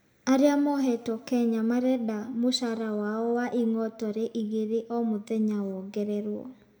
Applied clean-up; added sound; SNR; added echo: none; none; none; reverberation time 0.8 s.